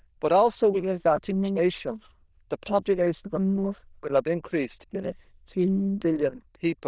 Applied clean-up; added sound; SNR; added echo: neural diffusion model UNIVERSE++.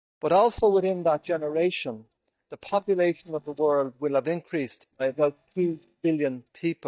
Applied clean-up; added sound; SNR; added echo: neural mask model DeepFilterNet 3.